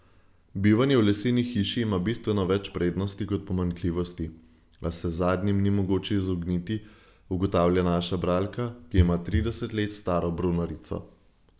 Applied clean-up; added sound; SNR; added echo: none; none; none; none.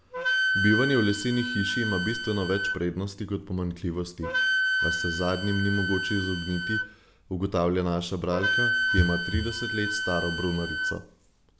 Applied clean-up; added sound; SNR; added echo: none; Wind instrument, woodwind instrument; 2 dB; none.